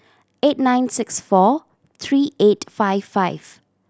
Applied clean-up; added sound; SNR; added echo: none; none; none; none.